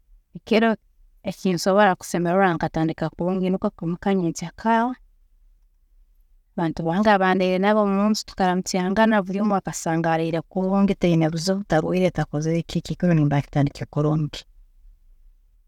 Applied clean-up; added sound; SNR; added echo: none; none; none; none.